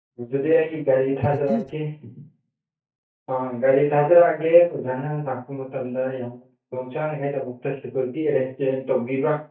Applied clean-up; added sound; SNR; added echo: neural mask model DeepFilterNet 3.